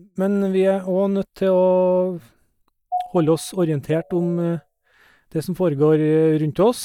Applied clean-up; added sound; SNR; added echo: neural mask model DeepFilterNet 3.